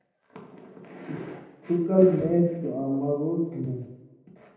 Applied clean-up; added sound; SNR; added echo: none; none; none; reverberation time 0.9 s.